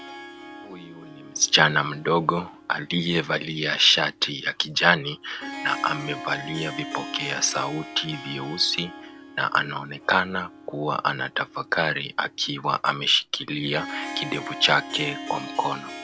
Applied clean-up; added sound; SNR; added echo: none; Harp; 13 dB; none.